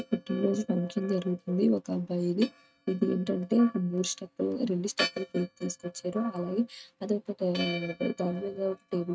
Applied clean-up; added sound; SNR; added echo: neural mask model RNNoise.